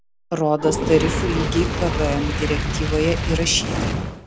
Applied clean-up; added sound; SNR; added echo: none; Fire; 1 dB; none.